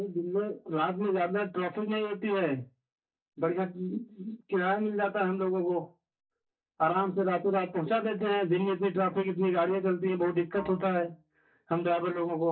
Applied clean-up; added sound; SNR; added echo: neural mask model DeepFilterNet 3.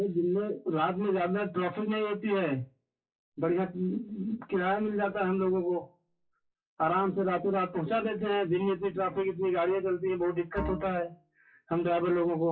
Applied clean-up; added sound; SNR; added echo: classical method WPE with log-MMSE.